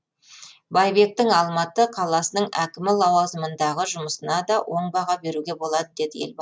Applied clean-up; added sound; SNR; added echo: none; none; none; none.